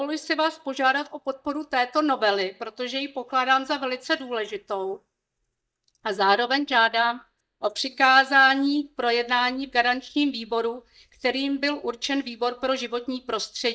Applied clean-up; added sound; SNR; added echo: neural mask model DeepFilterNet 3.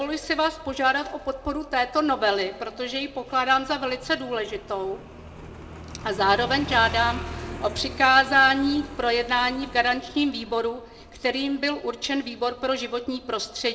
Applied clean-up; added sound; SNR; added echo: none; Motorcycle; 15 dB; reverberation time 0.3 s.